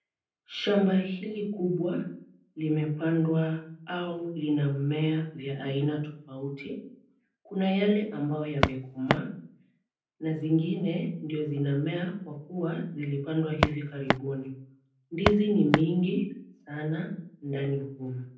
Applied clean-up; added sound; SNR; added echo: none; Walk, footsteps; -2 dB; reverberation time 0.6 s.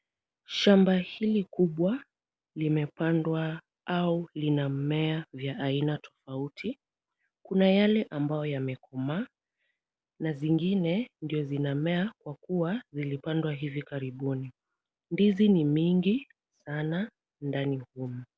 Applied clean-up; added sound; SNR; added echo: none; none; none; none.